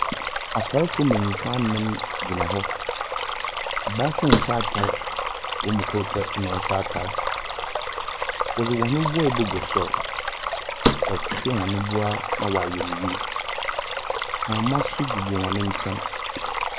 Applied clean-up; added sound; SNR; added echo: none; Stream + Thump, thud; 0 dB; none.